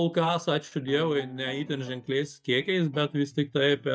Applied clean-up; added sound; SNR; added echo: neural mask model DeepFilterNet 3.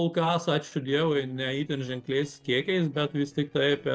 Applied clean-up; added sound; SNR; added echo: neural separator model SepFormer DNS4.